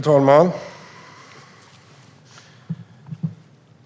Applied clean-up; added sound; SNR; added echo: none; none; none; none.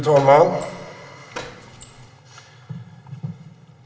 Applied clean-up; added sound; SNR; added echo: none; Door; 16 dB; reverberation time 1.8 s.